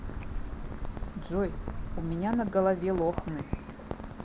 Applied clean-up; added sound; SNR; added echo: none; Rain; 4 dB; none.